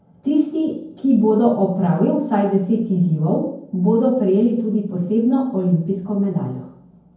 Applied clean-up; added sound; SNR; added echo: none; none; none; reverberation time 0.9 s.